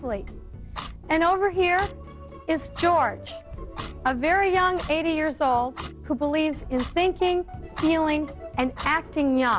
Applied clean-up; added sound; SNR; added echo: none; Clock + Boom; 16 dB; none.